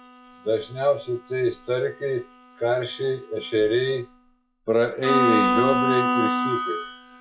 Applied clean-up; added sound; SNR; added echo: classical method log-MMSE.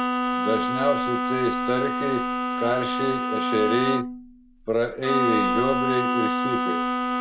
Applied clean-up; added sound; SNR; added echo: none; Bowed string instrument; -2 dB; none.